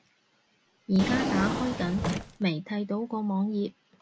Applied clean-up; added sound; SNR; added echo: none; Drawer open or close; 2 dB; none.